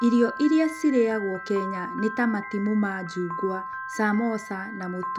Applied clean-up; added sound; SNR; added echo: none; Piano; 10 dB; none.